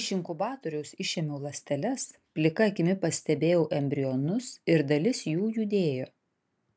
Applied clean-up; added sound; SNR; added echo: none; none; none; none.